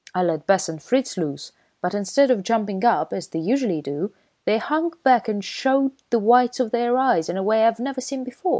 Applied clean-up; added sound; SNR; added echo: none; none; none; none.